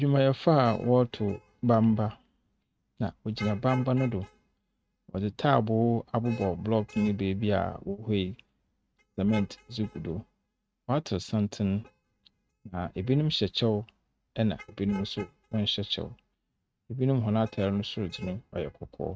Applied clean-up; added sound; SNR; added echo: neural mask model RNNoise.